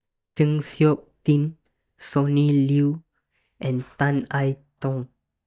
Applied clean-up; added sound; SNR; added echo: neural mask model DeepFilterNet 3.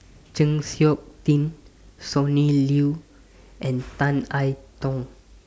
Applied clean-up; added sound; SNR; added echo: none; none; none; none.